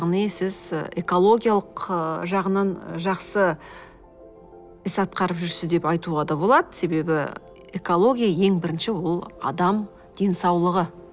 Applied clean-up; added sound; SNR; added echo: none; none; none; none.